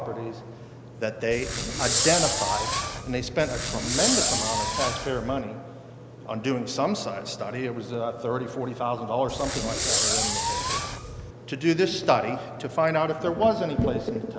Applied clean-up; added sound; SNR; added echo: none; Fireworks; -1 dB; none.